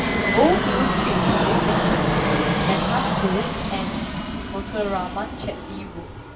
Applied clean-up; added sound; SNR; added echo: none; Fixed-wing aircraft, airplane; -5 dB; reverberation time 0.2 s.